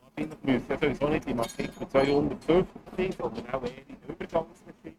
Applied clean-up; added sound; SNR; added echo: neural mask model RNNoise.